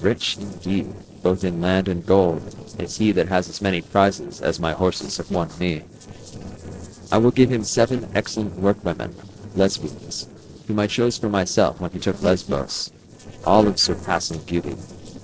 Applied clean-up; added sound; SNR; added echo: neural separator model SepFormer DNS4.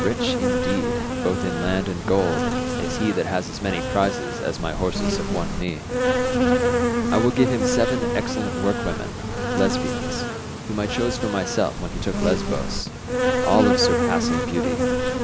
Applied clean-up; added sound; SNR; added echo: none; Insect; -2 dB; none.